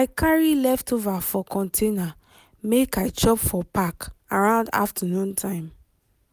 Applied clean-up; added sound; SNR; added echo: none; none; none; none.